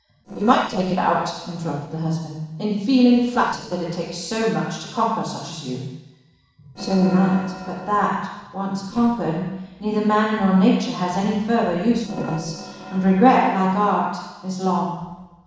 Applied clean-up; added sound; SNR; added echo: neural separator model SepFormer DNS4.